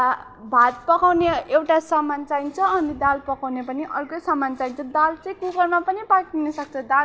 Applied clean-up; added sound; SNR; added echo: none; none; none; none.